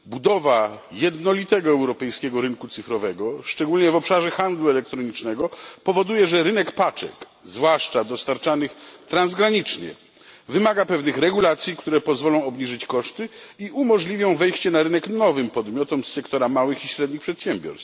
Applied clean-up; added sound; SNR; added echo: none; none; none; none.